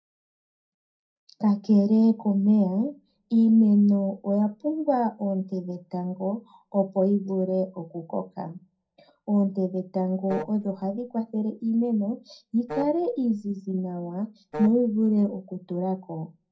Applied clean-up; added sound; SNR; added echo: none; Wind instrument, woodwind instrument; 13 dB; reverberation time 0.2 s.